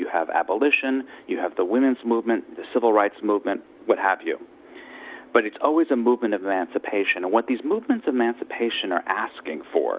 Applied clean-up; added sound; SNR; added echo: none; none; none; none.